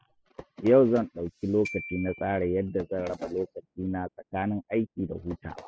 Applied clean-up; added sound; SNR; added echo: classical method spectral subtraction.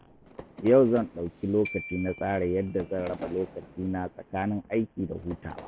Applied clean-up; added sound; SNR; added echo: none; Fire / Fireworks + Glockenspiel; 16 dB; none.